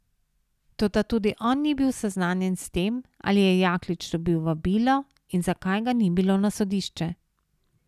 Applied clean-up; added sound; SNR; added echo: none; none; none; none.